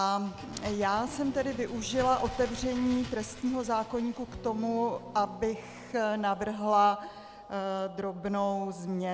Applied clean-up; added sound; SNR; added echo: none; Bird + Electric guitar / Strum; 16 dB; none.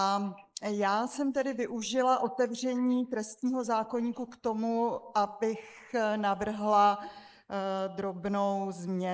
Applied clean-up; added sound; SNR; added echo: neural mask model Resemble Enhance denoiser.